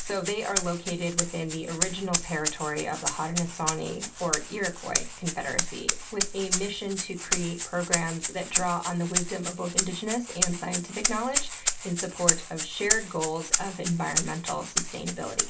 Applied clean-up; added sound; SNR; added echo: none; Rattle (instrument); -2 dB; reverberation time 0.2 s.